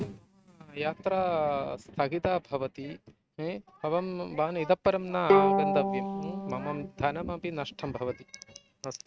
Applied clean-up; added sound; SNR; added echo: neural mask model RNNoise.